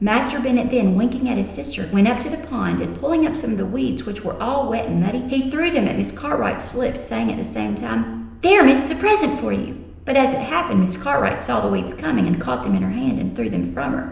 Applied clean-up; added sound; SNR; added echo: none; Truck; 19 dB; reverberation time 0.9 s.